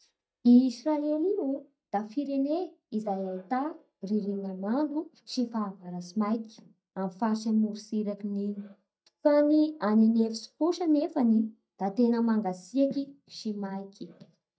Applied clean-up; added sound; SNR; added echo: neural mask model DeepFilterNet 3.